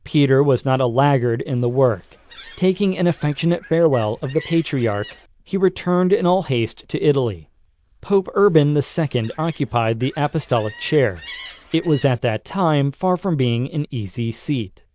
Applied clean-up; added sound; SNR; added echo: neural diffusion model UNIVERSE++.